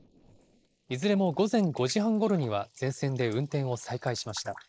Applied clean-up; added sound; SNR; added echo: neural mask model Resemble Enhance denoiser.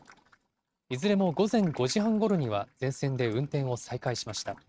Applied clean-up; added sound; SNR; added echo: neural mask model RNNoise.